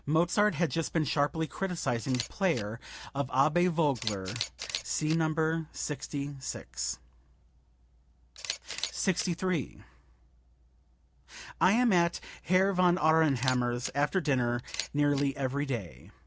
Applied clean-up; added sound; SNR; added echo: none; Camera; 15 dB; none.